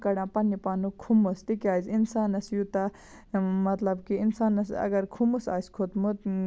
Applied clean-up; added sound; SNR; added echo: none; none; none; none.